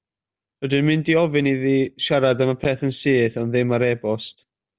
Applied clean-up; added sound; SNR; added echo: none; none; none; none.